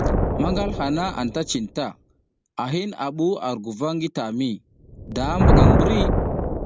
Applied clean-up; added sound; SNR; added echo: none; Thunder; -4 dB; none.